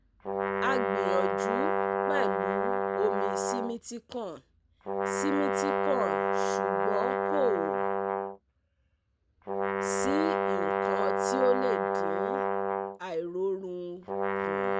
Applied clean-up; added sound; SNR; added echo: none; Brass instrument; -5 dB; none.